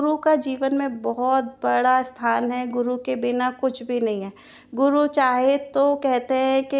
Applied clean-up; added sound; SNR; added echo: none; none; none; none.